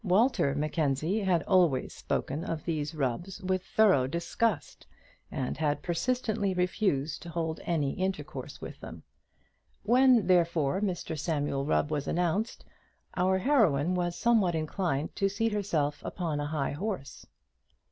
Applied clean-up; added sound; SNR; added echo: none; none; none; none.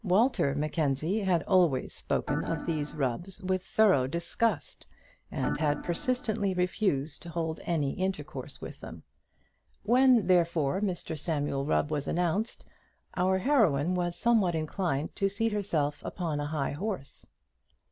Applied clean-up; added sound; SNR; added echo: none; Organ; 8 dB; none.